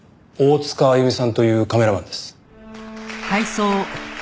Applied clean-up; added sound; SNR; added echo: none; none; none; none.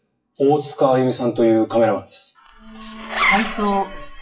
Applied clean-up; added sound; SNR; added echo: classical method WPE with log-MMSE.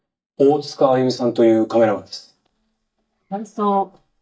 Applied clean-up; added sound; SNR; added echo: neural mask model DeepFilterNet 3.